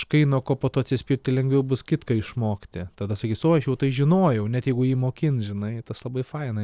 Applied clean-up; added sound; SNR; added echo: none; none; none; none.